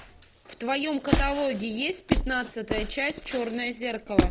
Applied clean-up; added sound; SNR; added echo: none; Squeak; -1 dB; none.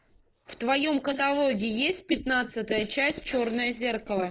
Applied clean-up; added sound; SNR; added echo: neural mask model Resemble Enhance denoiser.